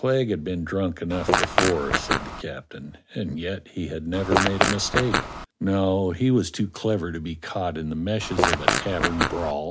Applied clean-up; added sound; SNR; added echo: none; Fart; -2 dB; none.